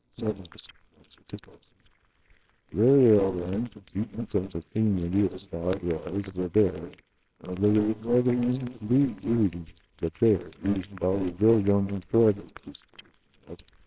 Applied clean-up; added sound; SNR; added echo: neural separator model SepFormer WHAMR!.